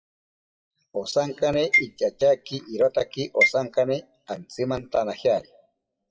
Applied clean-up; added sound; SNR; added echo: classical method WPE with log-MMSE.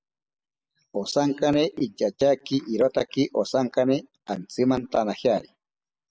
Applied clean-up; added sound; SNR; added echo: none; none; none; none.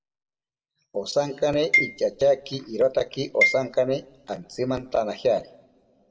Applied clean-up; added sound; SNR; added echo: none; Marimba, xylophone; 3 dB; reverberation time 0.5 s.